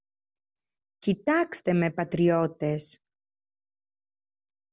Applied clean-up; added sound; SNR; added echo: none; none; none; none.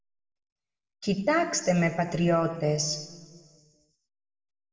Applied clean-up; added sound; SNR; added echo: none; none; none; reverberation time 1.4 s.